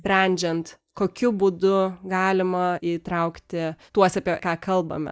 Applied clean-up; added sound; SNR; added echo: neural mask model Resemble Enhance denoiser.